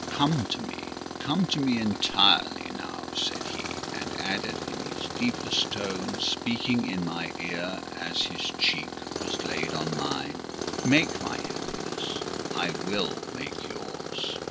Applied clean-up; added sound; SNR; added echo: none; Tools; 4 dB; none.